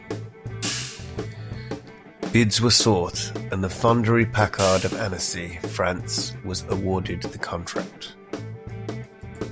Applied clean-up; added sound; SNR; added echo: none; Hi-hat + Guitar / Drum; 8 dB; none.